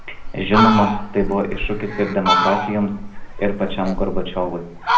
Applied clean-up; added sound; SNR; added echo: none; Fowl; 1 dB; reverberation time 0.5 s.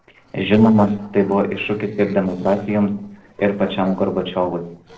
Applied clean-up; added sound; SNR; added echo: neural separator model SepFormer DNS4.